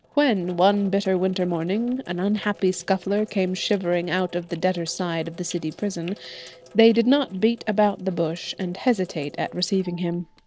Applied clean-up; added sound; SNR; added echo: neural separator model SepFormer DNS4.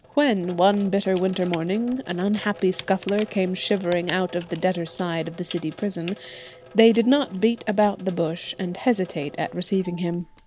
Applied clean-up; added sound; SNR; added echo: none; Sink (filling or washing) + Computer keyboard; 19 dB; none.